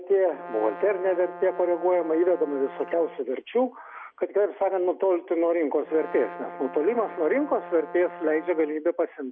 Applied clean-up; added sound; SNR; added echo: none; Brass instrument; 15 dB; none.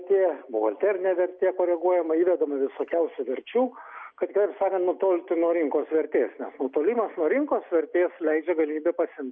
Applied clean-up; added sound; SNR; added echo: none; none; none; none.